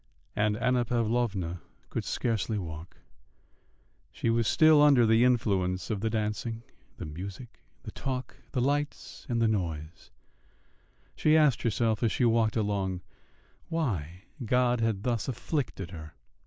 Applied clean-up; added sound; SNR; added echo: none; none; none; none.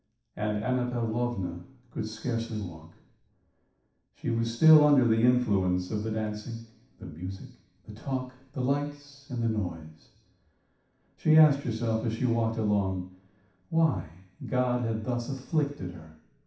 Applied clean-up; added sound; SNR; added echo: none; none; none; reverberation time 0.7 s.